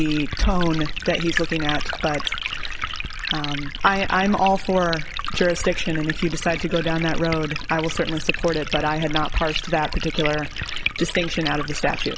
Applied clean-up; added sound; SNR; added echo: none; Liquid; 3 dB; none.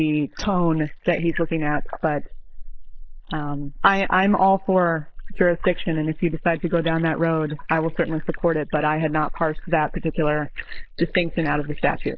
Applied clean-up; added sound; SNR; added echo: neural mask model Resemble Enhance denoiser.